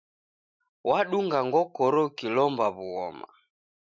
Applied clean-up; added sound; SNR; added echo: none; none; none; none.